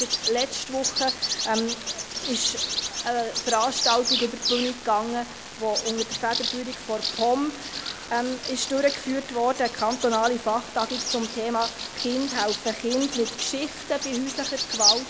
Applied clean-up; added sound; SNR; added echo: none; Bird vocalization, bird call, bird song; 3 dB; none.